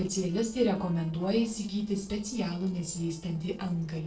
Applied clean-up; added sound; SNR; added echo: neural separator model SepFormer DNS4.